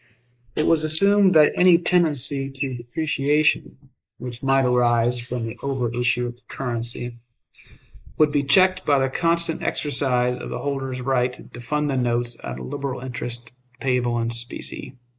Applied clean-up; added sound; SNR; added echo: neural mask model Resemble Enhance denoiser.